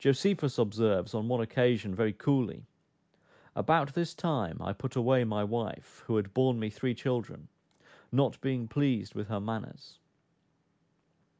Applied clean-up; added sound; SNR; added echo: none; none; none; none.